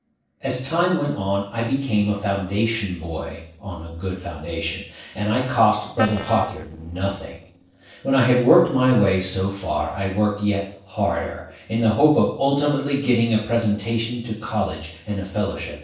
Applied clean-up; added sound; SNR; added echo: neural separator model SepFormer DNS4.